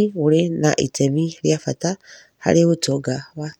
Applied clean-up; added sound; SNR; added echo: none; none; none; none.